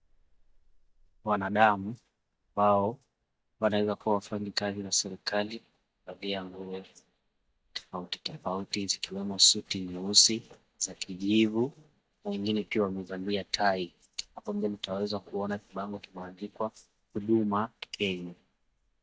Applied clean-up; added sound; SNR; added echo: neural mask model DeepFilterNet 3.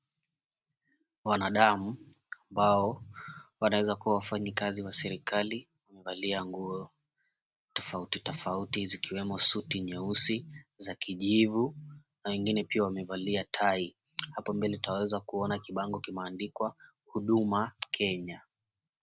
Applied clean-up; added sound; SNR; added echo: none; none; none; none.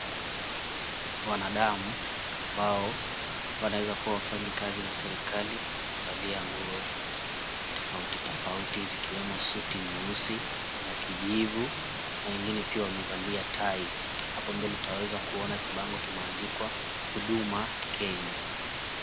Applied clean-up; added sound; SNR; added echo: none; Water; -2 dB; none.